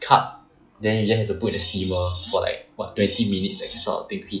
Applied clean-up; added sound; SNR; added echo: classical method log-MMSE.